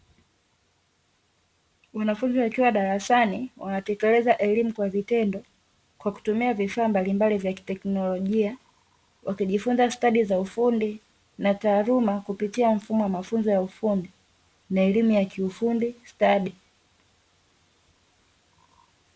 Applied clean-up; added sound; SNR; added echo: none; none; none; none.